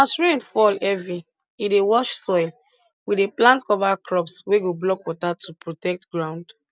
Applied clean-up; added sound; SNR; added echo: none; none; none; none.